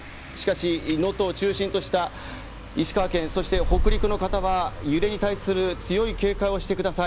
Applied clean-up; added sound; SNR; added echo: none; Car passing by; 4 dB; none.